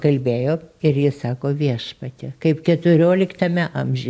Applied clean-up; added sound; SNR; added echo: none; none; none; none.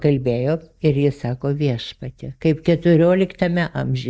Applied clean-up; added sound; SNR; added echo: neural mask model DeepFilterNet 3.